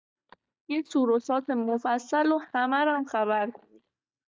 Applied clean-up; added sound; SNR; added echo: neural mask model DeepFilterNet 3.